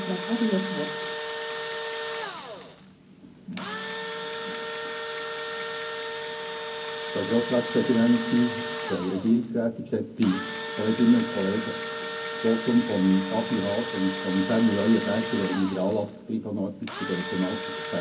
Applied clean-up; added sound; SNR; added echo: none; Engine / Drill; 6 dB; reverberation time 0.4 s.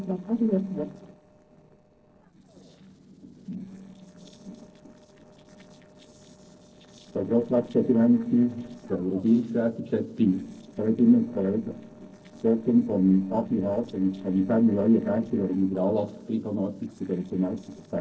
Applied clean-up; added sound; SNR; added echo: neural separator model SepFormer DNS4.